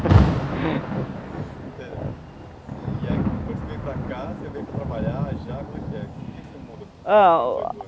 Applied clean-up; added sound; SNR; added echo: none; Rain; -1 dB; none.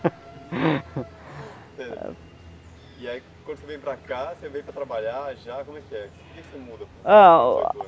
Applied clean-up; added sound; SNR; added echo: none; none; none; none.